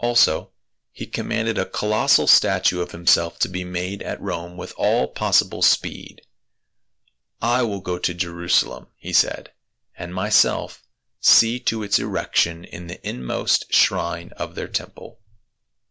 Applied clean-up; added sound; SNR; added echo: none; none; none; none.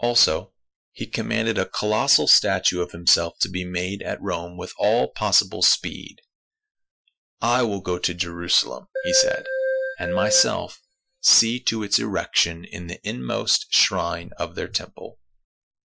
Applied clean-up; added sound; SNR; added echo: classical method Wiener filter.